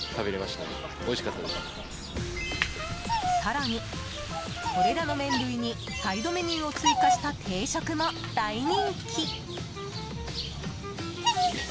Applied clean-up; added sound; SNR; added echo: none; Bird vocalization, bird call, bird song; 1 dB; none.